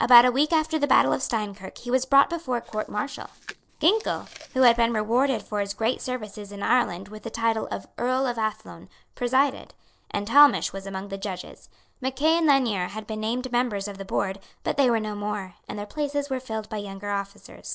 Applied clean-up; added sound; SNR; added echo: neural separator model SepFormer DNS4.